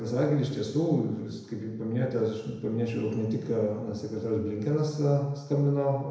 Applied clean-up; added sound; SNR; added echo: none; none; none; reverberation time 0.9 s.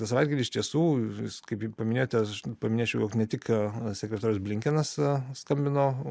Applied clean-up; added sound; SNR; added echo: none; none; none; none.